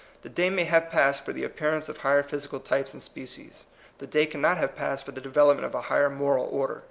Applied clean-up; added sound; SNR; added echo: none; none; none; none.